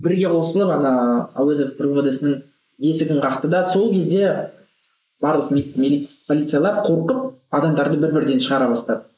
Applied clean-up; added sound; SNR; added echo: neural mask model Resemble Enhance denoiser.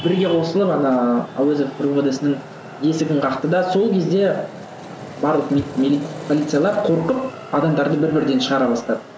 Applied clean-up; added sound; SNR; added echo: none; Traffic noise, roadway noise; 15 dB; none.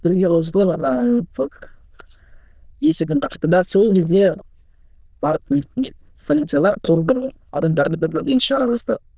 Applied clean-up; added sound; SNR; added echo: neural diffusion model UNIVERSE++.